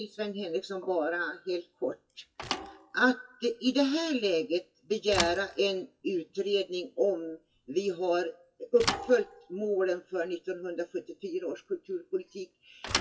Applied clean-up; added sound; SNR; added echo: classical method WPE with log-MMSE.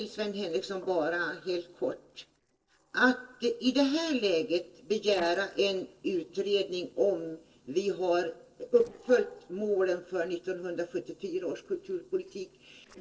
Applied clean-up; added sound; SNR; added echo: neural separator model SepFormer DNS4.